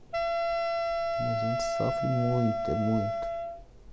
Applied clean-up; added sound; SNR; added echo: none; Wind instrument, woodwind instrument; -2 dB; none.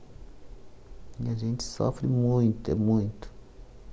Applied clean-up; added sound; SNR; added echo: none; none; none; none.